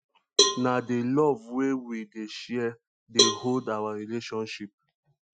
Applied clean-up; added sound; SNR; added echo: classical method Wiener filter.